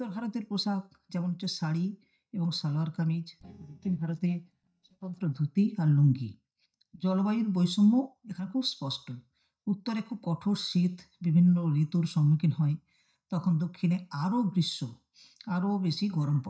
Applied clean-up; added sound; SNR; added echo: neural mask model DeepFilterNet 3.